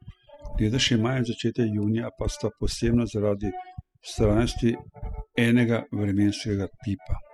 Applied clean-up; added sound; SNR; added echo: classical method spectral subtraction.